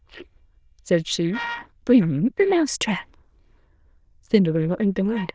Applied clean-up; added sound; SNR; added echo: neural diffusion model UNIVERSE++.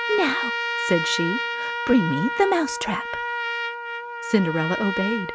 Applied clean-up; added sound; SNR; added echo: none; Trumpet; 3 dB; none.